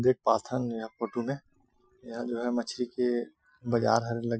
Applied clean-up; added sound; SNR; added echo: classical method Wiener filter.